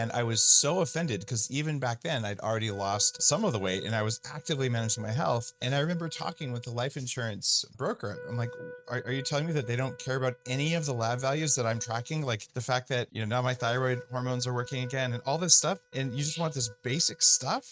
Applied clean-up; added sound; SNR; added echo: neural mask model RNNoise.